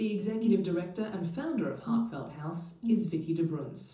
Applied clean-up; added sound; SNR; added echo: none; Brass instrument; 1 dB; reverberation time 0.6 s.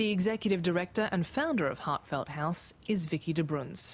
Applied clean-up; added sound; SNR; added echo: none; none; none; none.